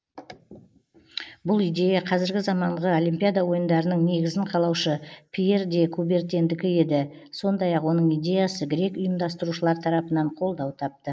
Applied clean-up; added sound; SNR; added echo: neural mask model Resemble Enhance denoiser.